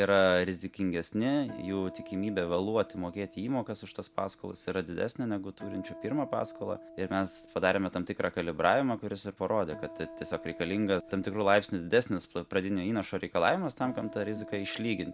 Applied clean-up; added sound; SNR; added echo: none; Acoustic guitar; 19 dB; none.